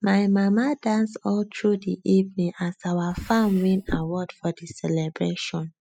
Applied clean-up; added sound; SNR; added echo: classical method spectral subtraction.